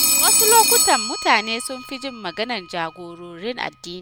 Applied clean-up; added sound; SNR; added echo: none; Telephone; -1 dB; none.